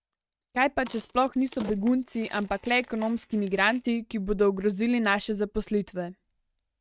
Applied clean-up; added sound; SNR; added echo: neural mask model RNNoise.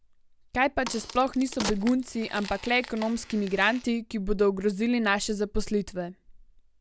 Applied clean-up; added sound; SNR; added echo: none; Crack; 12 dB; none.